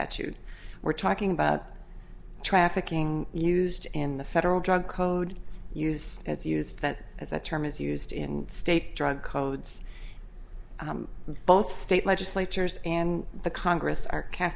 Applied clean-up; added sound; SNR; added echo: none; none; none; none.